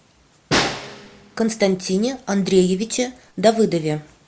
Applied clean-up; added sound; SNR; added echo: none; Snare drum; 8 dB; none.